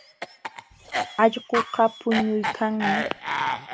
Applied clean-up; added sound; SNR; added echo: none; Cough; 4 dB; none.